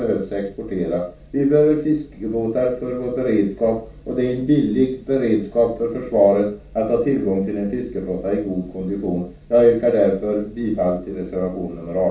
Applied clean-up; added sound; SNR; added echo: none; none; none; reverberation time 0.3 s.